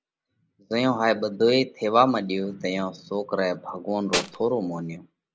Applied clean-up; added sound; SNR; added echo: none; Tools; 3 dB; none.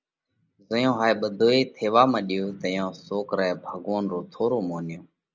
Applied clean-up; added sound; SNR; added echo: none; none; none; none.